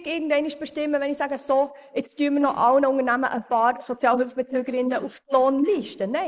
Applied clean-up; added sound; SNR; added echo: neural mask model Resemble Enhance denoiser.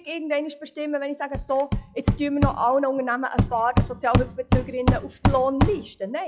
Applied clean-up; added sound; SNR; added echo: classical method log-MMSE.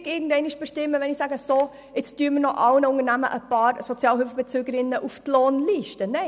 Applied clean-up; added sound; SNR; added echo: none; none; none; none.